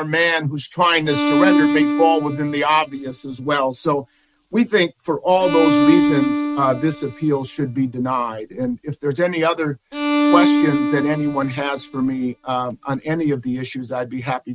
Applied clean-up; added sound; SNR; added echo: neural mask model RNNoise.